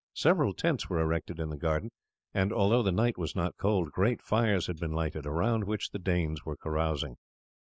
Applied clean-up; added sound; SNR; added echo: neural mask model Resemble Enhance denoiser.